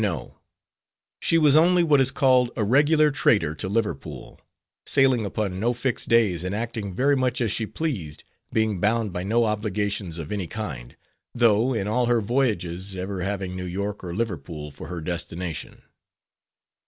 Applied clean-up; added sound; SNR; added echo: none; none; none; none.